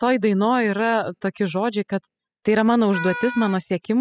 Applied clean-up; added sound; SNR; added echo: classical method spectral subtraction.